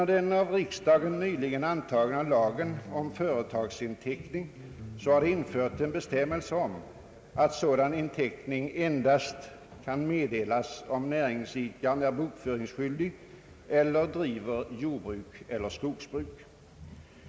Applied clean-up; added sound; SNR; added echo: none; Electric guitar; 16 dB; none.